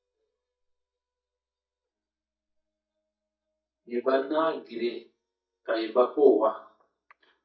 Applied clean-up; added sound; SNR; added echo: neural mask model DeepFilterNet 3.